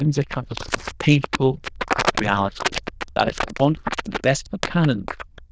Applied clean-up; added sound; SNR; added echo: neural diffusion model UNIVERSE++.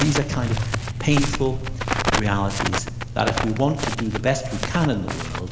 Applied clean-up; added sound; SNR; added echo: none; Crackle; 3 dB; none.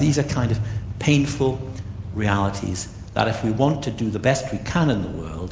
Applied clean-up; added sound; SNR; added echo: none; none; none; none.